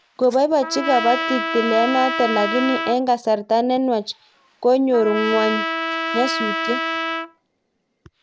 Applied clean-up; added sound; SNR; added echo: none; Trumpet; 5 dB; none.